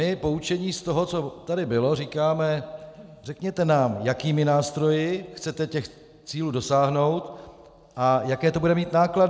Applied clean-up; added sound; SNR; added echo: none; none; none; none.